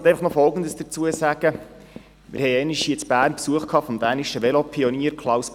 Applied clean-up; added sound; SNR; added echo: none; Run; 20 dB; none.